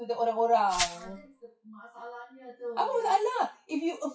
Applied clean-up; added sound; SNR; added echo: classical method WPE with log-MMSE.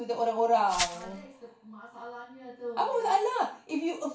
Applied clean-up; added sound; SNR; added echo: none; Glass; 7 dB; reverberation time 0.4 s.